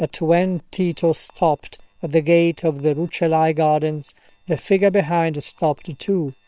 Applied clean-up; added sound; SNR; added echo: neural separator model SepFormer WHAM!.